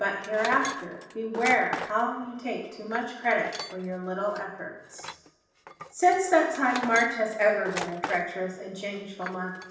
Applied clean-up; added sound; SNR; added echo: none; Tools; 12 dB; reverberation time 0.9 s.